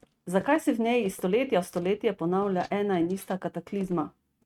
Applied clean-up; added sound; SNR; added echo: neural mask model RNNoise.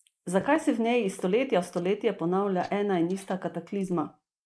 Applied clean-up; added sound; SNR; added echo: neural mask model Resemble Enhance denoiser.